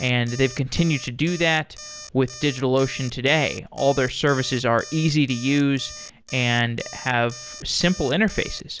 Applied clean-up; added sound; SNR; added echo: none; Alarm; 17 dB; none.